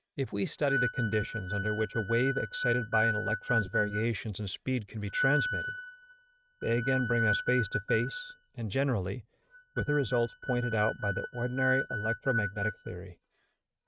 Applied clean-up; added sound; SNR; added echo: neural mask model RNNoise.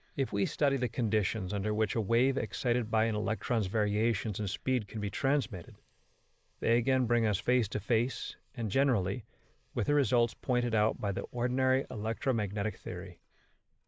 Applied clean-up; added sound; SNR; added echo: neural mask model Resemble Enhance denoiser.